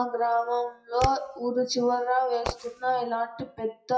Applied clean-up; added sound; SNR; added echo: classical method WPE with log-MMSE.